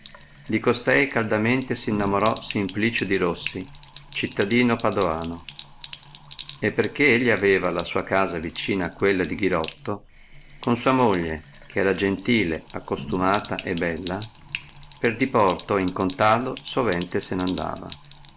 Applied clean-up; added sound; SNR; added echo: none; Sink (filling or washing); 17 dB; none.